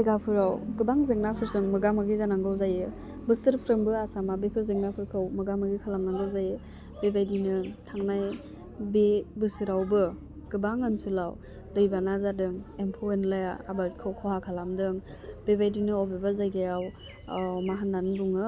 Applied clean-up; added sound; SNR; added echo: none; none; none; none.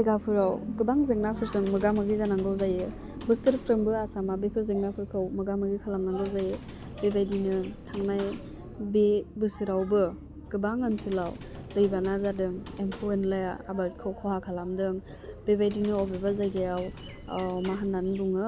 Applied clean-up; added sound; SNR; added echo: none; Typing; 18 dB; none.